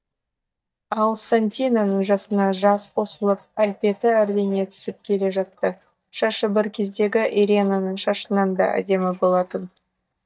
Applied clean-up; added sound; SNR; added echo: neural mask model DeepFilterNet 3.